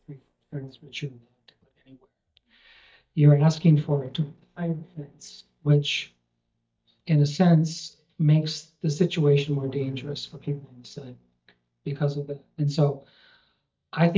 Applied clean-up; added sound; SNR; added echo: neural mask model DeepFilterNet 3.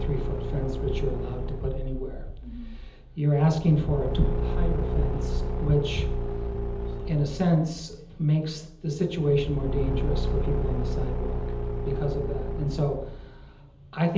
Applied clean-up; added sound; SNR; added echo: none; Engine / Car; 2 dB; reverberation time 1.2 s.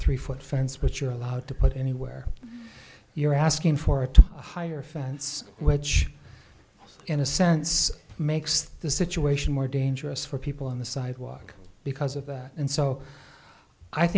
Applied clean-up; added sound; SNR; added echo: none; none; none; none.